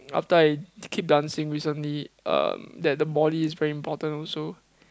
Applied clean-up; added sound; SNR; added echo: none; none; none; none.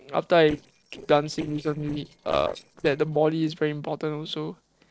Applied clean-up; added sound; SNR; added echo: neural separator model SepFormer DNS4.